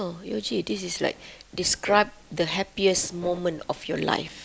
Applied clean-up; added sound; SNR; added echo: none; none; none; none.